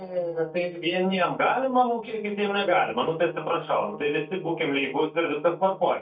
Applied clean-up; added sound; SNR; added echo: neural mask model DeepFilterNet 3.